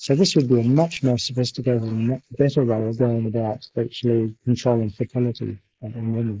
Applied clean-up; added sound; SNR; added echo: neural mask model Resemble Enhance denoiser.